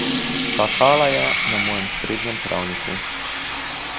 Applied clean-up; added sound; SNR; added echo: none; Sink (filling or washing) / Water tap, faucet; 0 dB; none.